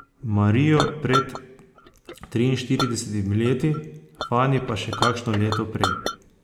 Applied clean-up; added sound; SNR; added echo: none; Chink, clink; 8 dB; none.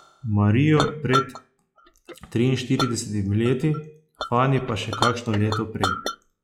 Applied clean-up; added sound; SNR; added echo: classical method log-MMSE.